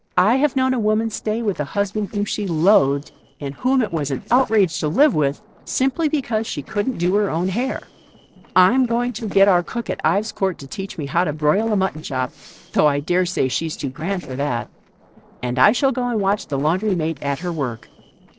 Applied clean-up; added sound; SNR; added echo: neural separator model SepFormer DNS4.